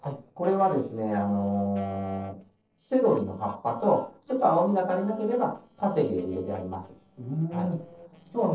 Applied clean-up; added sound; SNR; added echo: neural separator model SepFormer DNS4.